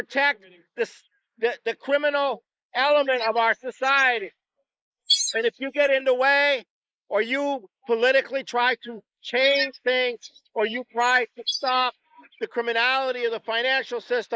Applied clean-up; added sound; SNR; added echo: neural mask model Resemble Enhance denoiser.